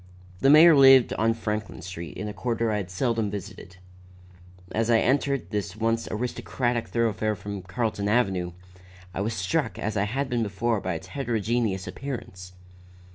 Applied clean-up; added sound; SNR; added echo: none; none; none; none.